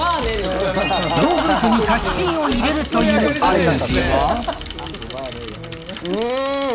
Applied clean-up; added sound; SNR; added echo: none; Mechanisms / Bicycle; 15 dB; none.